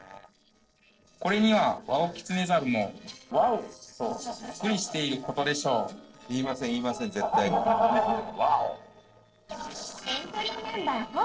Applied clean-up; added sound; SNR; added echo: neural separator model SepFormer DNS4.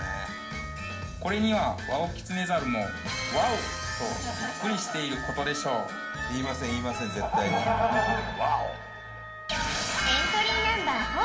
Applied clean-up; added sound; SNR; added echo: none; Wind instrument, woodwind instrument; 14 dB; reverberation time 0.6 s.